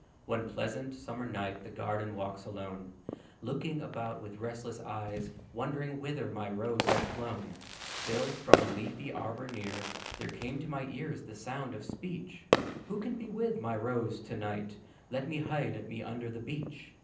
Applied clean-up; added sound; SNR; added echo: none; Fireworks; 1 dB; reverberation time 0.6 s.